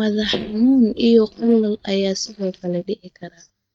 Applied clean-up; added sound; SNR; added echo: neural mask model DeepFilterNet 3.